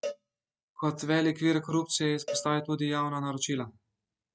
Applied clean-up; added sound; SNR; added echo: neural mask model RNNoise.